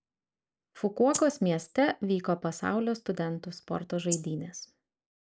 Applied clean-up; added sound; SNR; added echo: neural mask model Resemble Enhance denoiser.